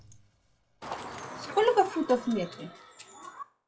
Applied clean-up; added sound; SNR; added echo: classical method WPE with log-MMSE.